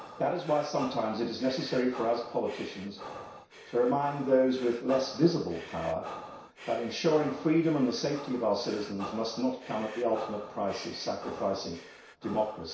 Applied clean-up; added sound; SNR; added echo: none; Breathing; 15 dB; reverberation time 0.6 s.